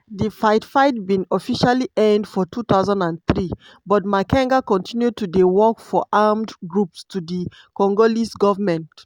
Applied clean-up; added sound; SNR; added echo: none; none; none; none.